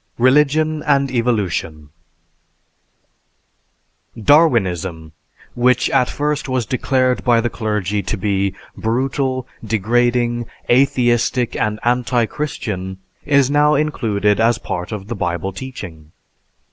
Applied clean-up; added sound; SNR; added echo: none; none; none; none.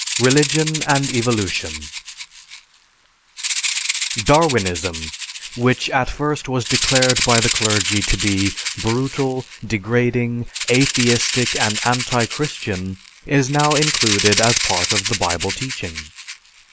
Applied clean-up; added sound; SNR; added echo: none; Rattle (instrument); 3 dB; none.